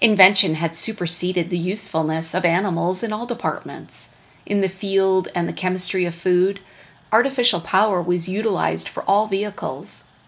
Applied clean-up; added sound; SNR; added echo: none; none; none; none.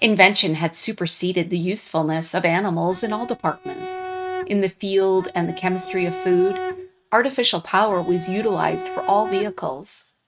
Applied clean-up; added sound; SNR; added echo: neural mask model RNNoise.